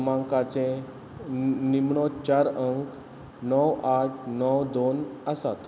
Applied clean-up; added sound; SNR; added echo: none; none; none; none.